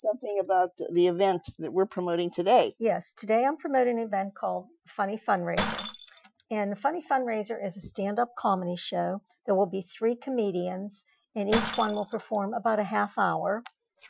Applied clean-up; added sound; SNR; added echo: classical method Wiener filter.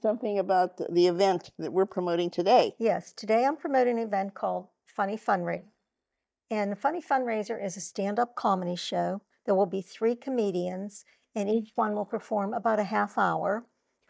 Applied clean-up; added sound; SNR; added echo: neural mask model DeepFilterNet 3.